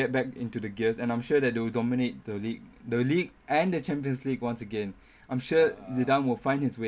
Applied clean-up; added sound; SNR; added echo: none; Burping, eructation; 18 dB; none.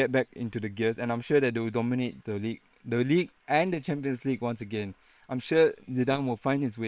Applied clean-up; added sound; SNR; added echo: neural separator model SepFormer WHAM!.